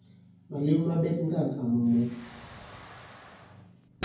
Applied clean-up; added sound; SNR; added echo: none; Explosion; 17 dB; reverberation time 0.9 s.